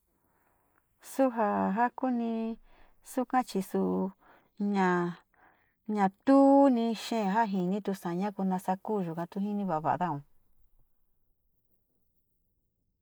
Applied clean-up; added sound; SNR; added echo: neural mask model Resemble Enhance denoiser.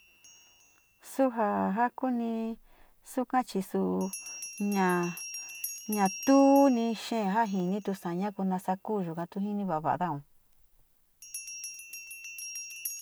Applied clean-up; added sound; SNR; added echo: none; Bell; 15 dB; none.